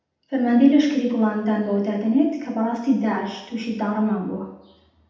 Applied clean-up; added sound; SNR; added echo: none; none; none; reverberation time 0.8 s.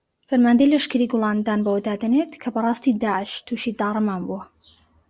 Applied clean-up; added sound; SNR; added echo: none; none; none; none.